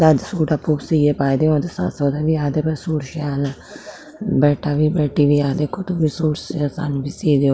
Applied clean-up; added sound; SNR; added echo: none; none; none; none.